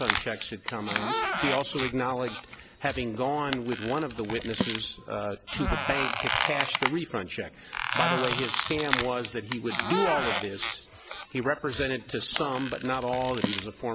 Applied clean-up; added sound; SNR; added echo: none; Squeak; 0 dB; none.